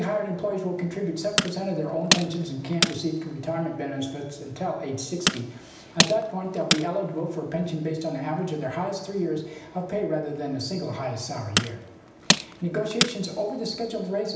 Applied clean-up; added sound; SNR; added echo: none; Tools; -1 dB; reverberation time 0.9 s.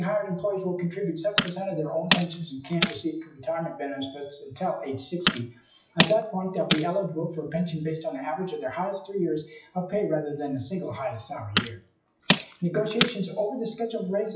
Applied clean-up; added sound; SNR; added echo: classical method WPE with log-MMSE.